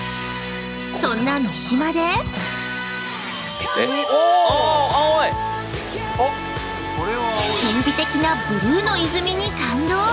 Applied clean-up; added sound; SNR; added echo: none; none; none; none.